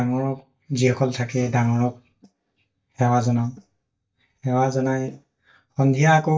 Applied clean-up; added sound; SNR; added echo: neural mask model DeepFilterNet 3.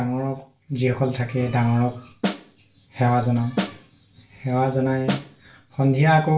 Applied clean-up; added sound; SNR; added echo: none; Snare drum; 6 dB; reverberation time 0.3 s.